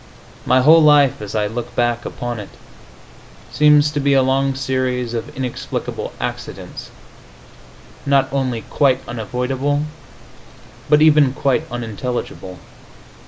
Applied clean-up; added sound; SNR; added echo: none; none; none; none.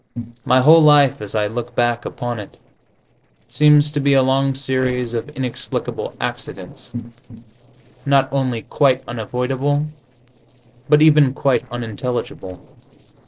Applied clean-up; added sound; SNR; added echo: neural separator model SepFormer DNS4.